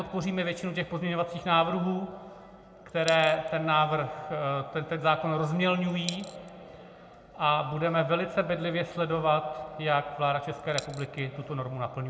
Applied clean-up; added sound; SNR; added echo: none; Coin (dropping); 14 dB; reverberation time 1.3 s.